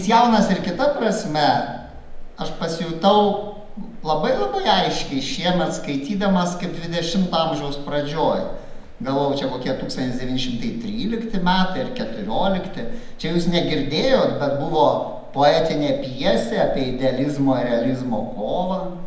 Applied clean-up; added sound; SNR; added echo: none; none; none; none.